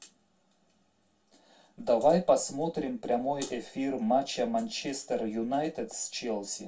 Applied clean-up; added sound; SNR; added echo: none; none; none; reverberation time 0.2 s.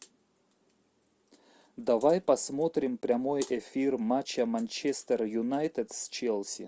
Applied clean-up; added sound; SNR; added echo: none; none; none; none.